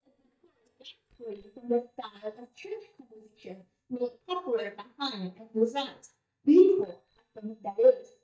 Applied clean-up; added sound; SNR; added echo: neural mask model DeepFilterNet 3.